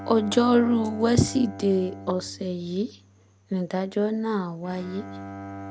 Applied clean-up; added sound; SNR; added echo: none; Bowed string instrument; 15 dB; none.